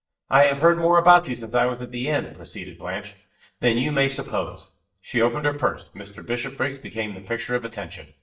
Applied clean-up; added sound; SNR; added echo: neural mask model DeepFilterNet 3.